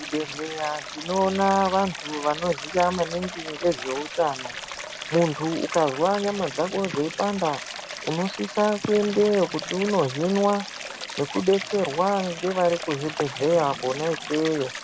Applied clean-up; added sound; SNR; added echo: none; Stream; 11 dB; none.